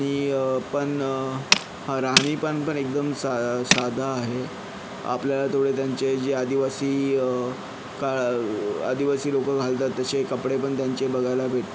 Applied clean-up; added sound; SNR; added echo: none; Tools; 3 dB; none.